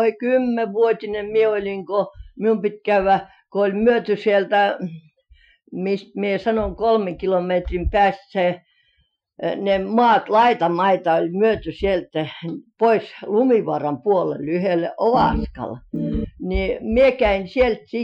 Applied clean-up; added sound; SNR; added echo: classical method Wiener filter.